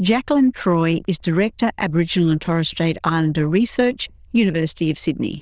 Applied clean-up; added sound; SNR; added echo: neural diffusion model UNIVERSE++.